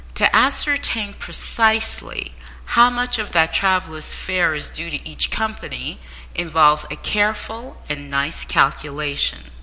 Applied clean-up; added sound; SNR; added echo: none; none; none; none.